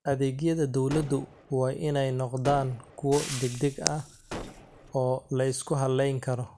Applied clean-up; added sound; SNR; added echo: none; Gunshot, gunfire + Frying (food); 13 dB; none.